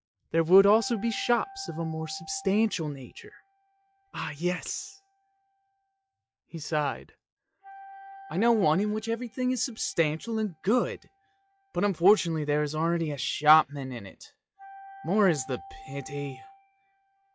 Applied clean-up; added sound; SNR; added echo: classical method log-MMSE.